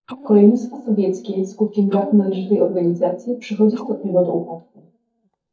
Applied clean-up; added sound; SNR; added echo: neural mask model DeepFilterNet 3.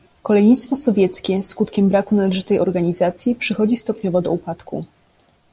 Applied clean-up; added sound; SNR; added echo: none; none; none; none.